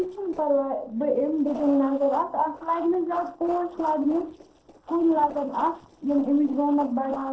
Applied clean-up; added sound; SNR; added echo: neural separator model SepFormer DNS4.